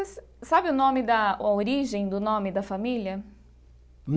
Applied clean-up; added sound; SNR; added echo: none; none; none; none.